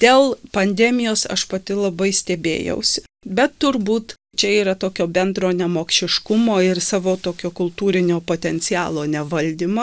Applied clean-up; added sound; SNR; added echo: none; none; none; none.